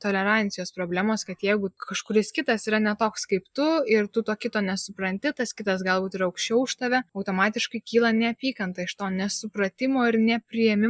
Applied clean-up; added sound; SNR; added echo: none; none; none; none.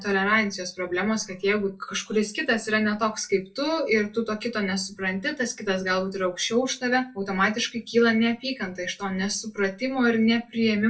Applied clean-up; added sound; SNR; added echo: none; none; none; reverberation time 0.2 s.